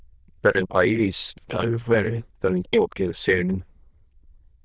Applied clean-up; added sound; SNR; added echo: neural diffusion model UNIVERSE++.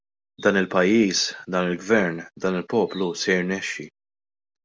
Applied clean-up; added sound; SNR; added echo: none; none; none; none.